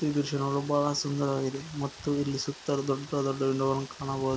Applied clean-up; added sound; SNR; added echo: none; Rain; 18 dB; none.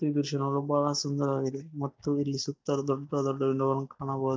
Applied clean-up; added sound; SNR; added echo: neural mask model DeepFilterNet 3.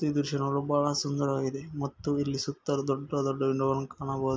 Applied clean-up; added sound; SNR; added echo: none; none; none; none.